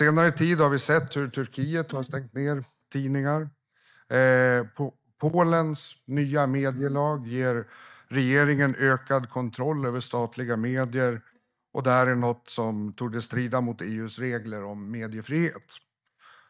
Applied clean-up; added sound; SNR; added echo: neural mask model DeepFilterNet 3.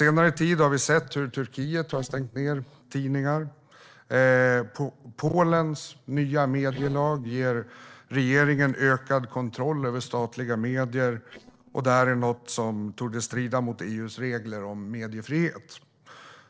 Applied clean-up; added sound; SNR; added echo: neural separator model SepFormer DNS4.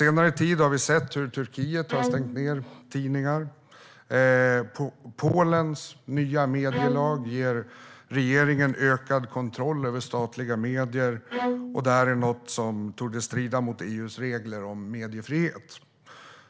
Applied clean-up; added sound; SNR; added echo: none; Bowed string instrument; 9 dB; none.